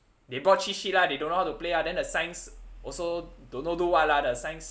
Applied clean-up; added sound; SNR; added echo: none; none; none; none.